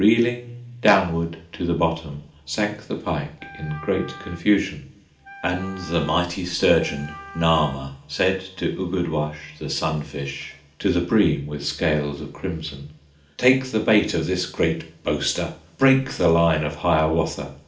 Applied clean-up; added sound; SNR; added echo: none; Wind instrument, woodwind instrument; 18 dB; reverberation time 0.4 s.